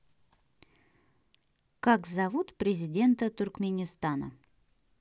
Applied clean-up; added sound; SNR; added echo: none; none; none; none.